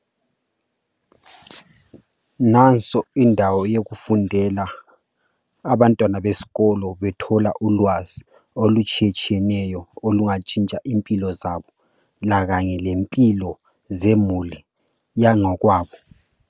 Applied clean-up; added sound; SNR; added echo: none; none; none; none.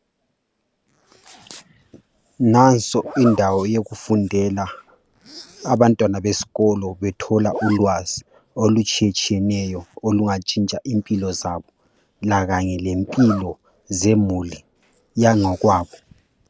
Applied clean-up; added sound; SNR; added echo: none; Zipper (clothing); 19 dB; none.